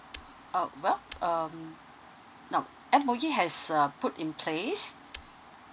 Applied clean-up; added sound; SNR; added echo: none; Shatter; 13 dB; none.